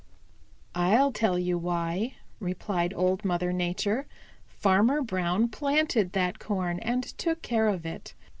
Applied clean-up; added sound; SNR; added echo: none; none; none; none.